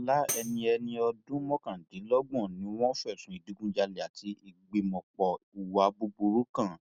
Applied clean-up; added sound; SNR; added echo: none; Tambourine; 10 dB; none.